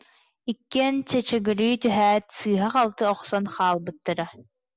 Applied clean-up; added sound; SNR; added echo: none; none; none; none.